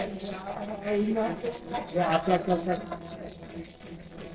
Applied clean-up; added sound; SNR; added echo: neural separator model SepFormer DNS4.